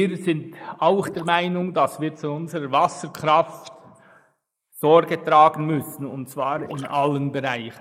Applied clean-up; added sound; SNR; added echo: neural mask model Resemble Enhance denoiser.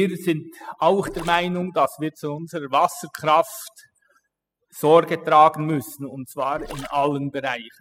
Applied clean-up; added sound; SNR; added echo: classical method spectral subtraction.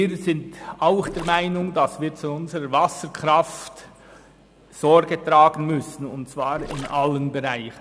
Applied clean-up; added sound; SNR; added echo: none; Gurgling; 16 dB; none.